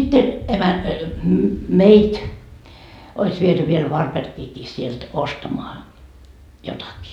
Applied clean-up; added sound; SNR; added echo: none; none; none; none.